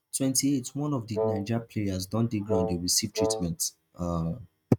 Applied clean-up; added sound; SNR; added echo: neural mask model RNNoise.